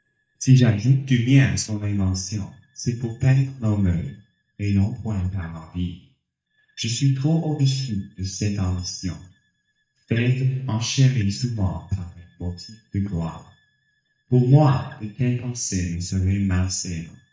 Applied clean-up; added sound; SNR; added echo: neural mask model DeepFilterNet 3.